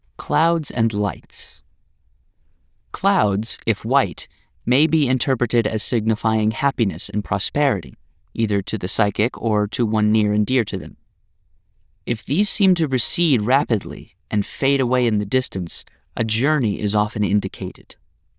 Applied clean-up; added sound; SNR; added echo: neural diffusion model UNIVERSE++.